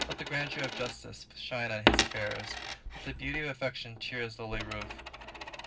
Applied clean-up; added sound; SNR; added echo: none; Coin (dropping); -2 dB; reverberation time 0.4 s.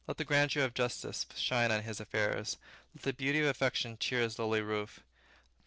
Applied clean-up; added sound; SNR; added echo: none; none; none; none.